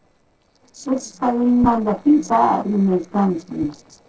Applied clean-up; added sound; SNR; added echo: neural separator model SepFormer DNS4.